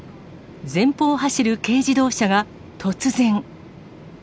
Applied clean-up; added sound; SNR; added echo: none; none; none; none.